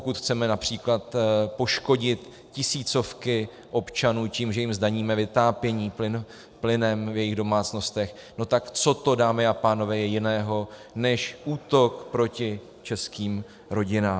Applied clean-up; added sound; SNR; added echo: none; none; none; none.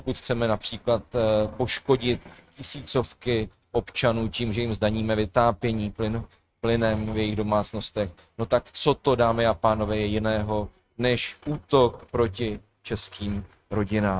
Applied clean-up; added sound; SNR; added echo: neural mask model RNNoise.